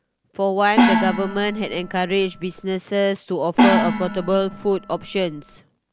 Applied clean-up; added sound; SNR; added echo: none; Gong; 0 dB; none.